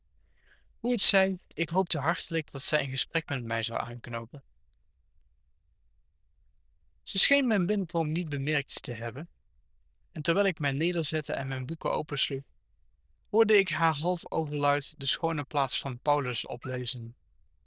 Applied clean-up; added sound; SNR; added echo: neural diffusion model UNIVERSE++.